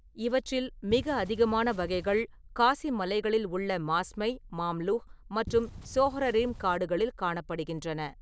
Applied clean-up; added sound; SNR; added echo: none; Wind; 14 dB; none.